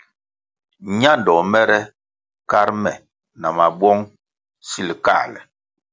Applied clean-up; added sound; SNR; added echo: none; none; none; none.